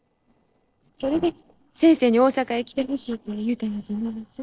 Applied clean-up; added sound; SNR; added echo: neural separator model SepFormer DNS4.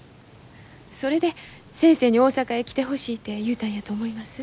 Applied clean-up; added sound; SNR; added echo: none; none; none; none.